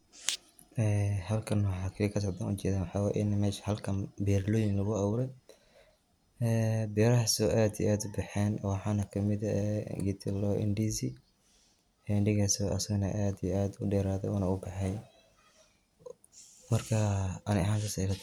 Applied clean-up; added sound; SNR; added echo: none; none; none; none.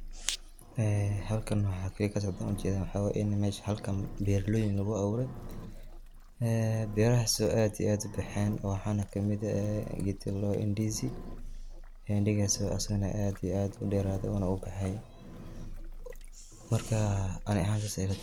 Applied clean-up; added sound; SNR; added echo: none; Engine; 12 dB; none.